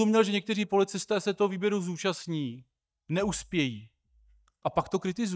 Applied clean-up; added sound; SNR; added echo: neural mask model DeepFilterNet 3.